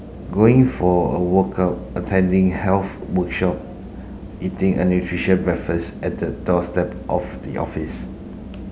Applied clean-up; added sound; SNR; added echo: none; none; none; none.